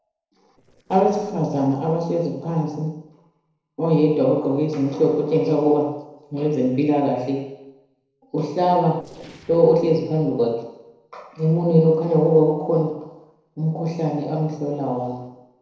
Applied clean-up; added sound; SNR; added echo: neural separator model SepFormer DNS4.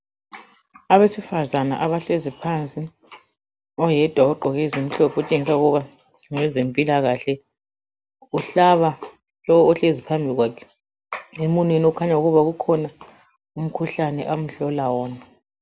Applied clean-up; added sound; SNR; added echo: none; none; none; none.